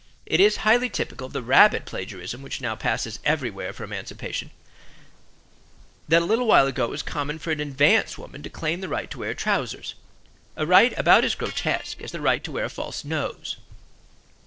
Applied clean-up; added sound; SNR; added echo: neural separator model SepFormer DNS4.